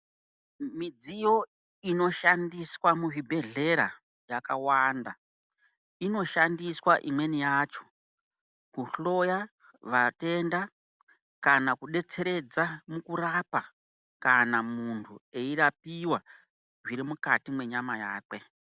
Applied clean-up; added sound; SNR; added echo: none; none; none; none.